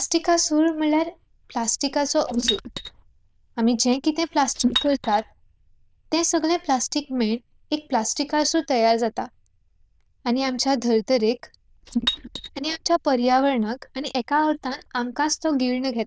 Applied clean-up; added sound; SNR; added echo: neural diffusion model UNIVERSE++.